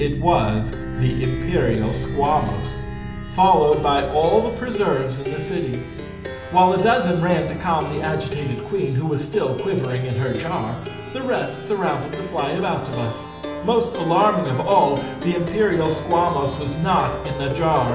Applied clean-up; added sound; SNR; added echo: none; Plucked string instrument; 8 dB; reverberation time 0.8 s.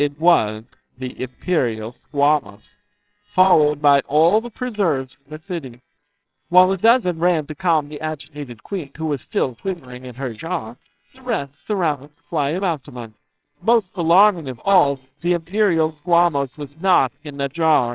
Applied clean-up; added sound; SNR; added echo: neural separator model SepFormer WHAMR!.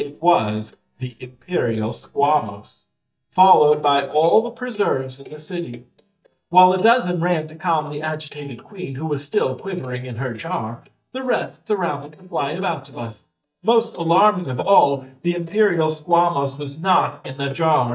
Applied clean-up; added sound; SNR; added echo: neural mask model DeepFilterNet 3.